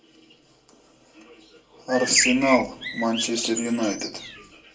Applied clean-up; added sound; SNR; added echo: none; Bird; 5 dB; reverberation time 0.2 s.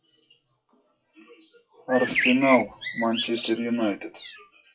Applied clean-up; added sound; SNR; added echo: classical method WPE with log-MMSE.